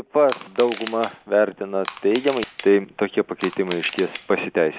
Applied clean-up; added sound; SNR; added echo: none; Crushing; 14 dB; none.